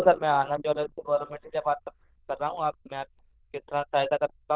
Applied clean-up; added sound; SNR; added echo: neural diffusion model UNIVERSE++.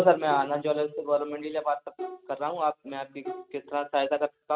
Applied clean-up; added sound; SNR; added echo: neural mask model RNNoise.